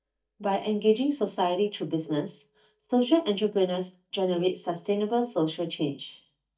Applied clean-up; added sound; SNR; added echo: neural mask model DeepFilterNet 3.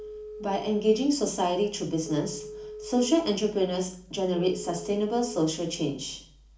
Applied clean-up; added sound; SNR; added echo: none; Telephone; 15 dB; reverberation time 0.4 s.